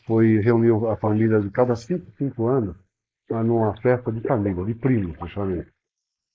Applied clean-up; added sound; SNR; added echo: neural mask model Resemble Enhance denoiser.